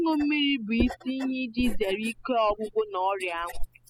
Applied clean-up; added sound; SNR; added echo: classical method spectral subtraction.